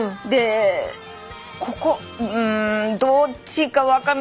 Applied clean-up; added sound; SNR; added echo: none; none; none; none.